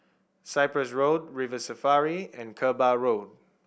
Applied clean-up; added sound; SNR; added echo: none; none; none; none.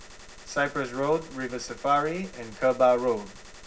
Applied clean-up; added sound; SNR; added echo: none; Gunshot, gunfire; 18 dB; reverberation time 0.4 s.